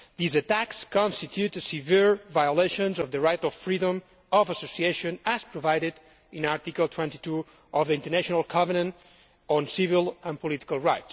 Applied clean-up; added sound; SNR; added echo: none; none; none; none.